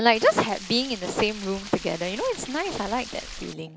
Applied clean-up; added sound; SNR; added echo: none; Stream; 14 dB; none.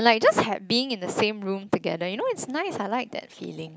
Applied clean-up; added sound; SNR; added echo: none; none; none; none.